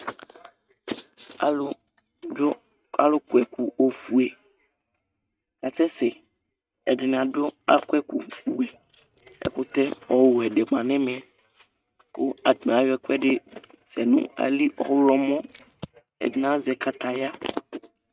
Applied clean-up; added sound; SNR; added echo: neural mask model RNNoise.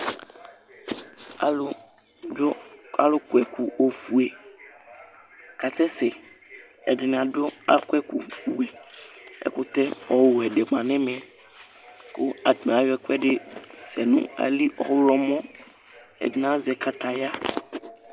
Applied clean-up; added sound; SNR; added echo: none; none; none; none.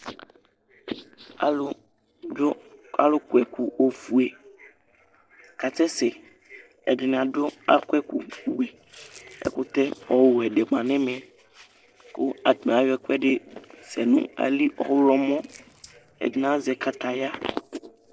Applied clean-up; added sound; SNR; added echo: neural separator model SepFormer DNS4.